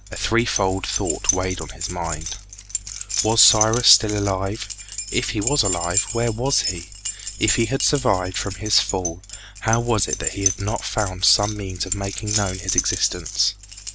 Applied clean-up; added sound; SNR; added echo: none; Keys jangling; 6 dB; none.